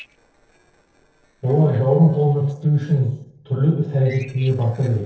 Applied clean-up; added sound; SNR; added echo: neural separator model SepFormer DNS4.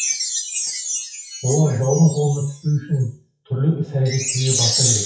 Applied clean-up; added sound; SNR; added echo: classical method WPE with log-MMSE.